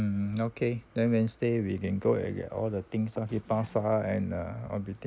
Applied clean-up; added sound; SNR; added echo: none; none; none; none.